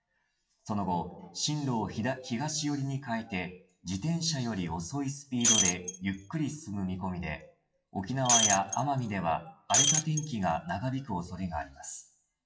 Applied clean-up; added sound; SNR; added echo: classical method WPE with log-MMSE.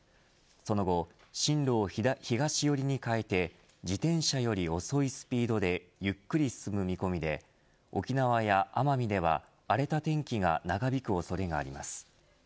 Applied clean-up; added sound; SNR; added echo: none; none; none; none.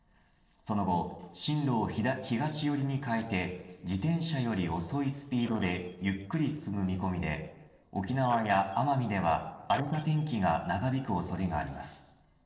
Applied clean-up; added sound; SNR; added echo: neural separator model SepFormer DNS4.